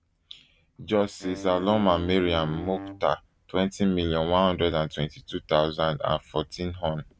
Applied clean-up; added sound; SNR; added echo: none; Wind instrument, woodwind instrument; 14 dB; none.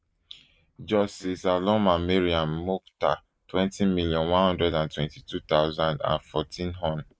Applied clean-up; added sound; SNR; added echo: neural mask model Resemble Enhance denoiser.